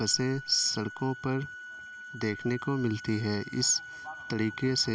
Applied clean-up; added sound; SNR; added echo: none; Organ; 13 dB; none.